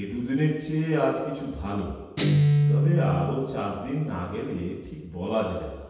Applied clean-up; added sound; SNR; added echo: none; Guitar; -3 dB; reverberation time 1.1 s.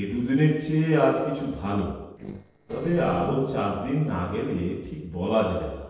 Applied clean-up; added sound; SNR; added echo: neural separator model SepFormer DNS4.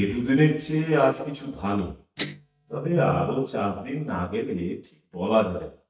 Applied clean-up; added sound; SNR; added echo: neural mask model DeepFilterNet 3.